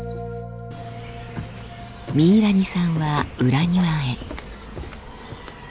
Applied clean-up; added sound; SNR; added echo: none; none; none; none.